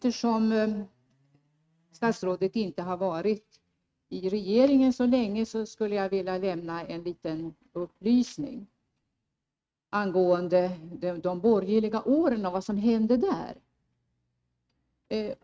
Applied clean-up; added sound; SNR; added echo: neural mask model RNNoise.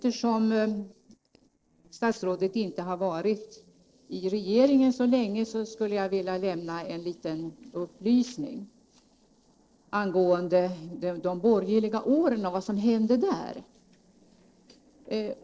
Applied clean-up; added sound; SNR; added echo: neural separator model SepFormer DNS4.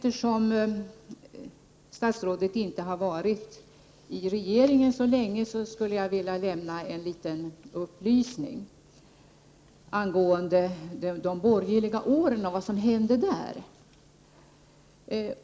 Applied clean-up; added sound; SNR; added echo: none; none; none; none.